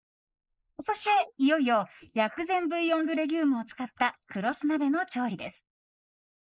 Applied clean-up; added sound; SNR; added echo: neural mask model Resemble Enhance denoiser.